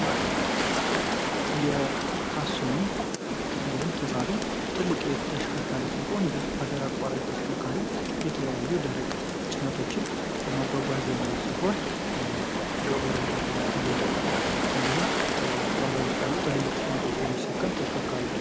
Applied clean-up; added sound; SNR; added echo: none; Rain + Waves, surf; -5 dB; none.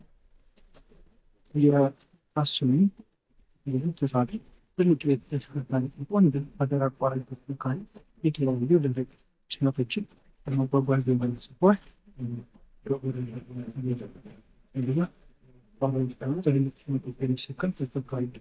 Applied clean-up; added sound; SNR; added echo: neural mask model DeepFilterNet 3.